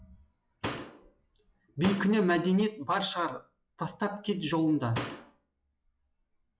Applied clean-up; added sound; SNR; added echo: classical method log-MMSE.